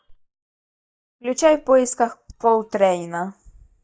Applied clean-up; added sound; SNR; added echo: neural mask model DeepFilterNet 3.